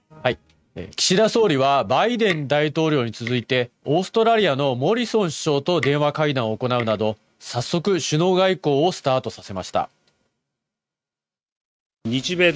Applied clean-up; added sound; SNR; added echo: neural mask model RNNoise.